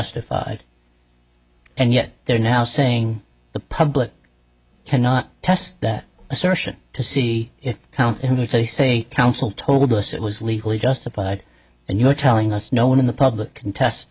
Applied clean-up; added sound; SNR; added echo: none; none; none; none.